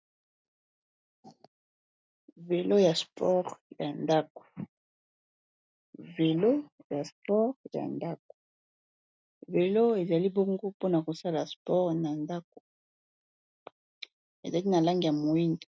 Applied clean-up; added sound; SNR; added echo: none; none; none; none.